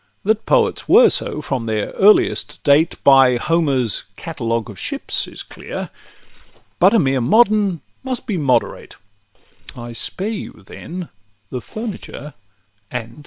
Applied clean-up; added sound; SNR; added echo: neural separator model SepFormer WHAM!.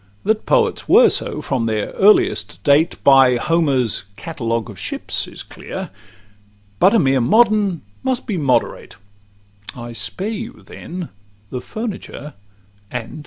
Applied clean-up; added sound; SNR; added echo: none; none; none; none.